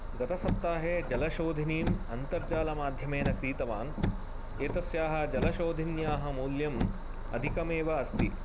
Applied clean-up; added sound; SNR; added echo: none; Car; 1 dB; none.